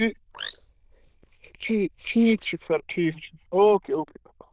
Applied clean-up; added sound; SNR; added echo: neural diffusion model UNIVERSE++.